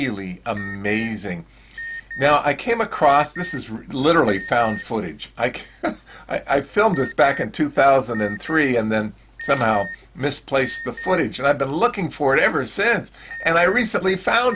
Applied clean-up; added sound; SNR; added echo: none; Alarm; 16 dB; none.